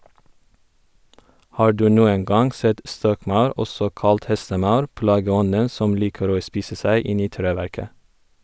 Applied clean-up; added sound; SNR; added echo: none; none; none; none.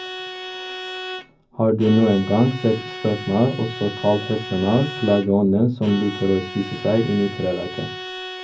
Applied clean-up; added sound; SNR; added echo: none; Bowed string instrument; 12 dB; reverberation time 0.4 s.